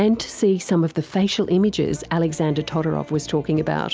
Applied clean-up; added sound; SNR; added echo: none; none; none; none.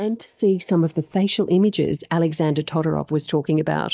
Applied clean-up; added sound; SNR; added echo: neural mask model DeepFilterNet 3.